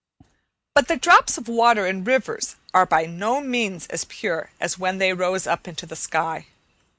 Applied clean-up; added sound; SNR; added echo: none; none; none; none.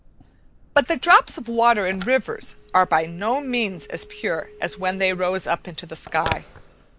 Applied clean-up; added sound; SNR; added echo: none; Telephone; 16 dB; none.